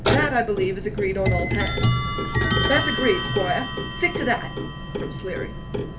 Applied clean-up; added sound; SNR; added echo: none; Clock; -3 dB; reverberation time 0.3 s.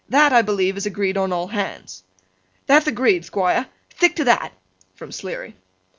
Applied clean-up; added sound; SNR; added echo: none; none; none; none.